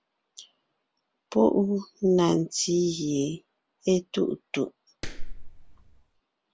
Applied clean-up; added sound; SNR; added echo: none; Clapping; 5 dB; none.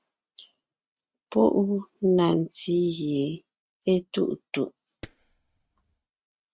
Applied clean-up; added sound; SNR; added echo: neural mask model RNNoise.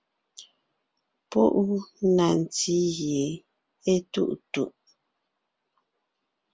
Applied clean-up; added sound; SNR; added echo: none; none; none; none.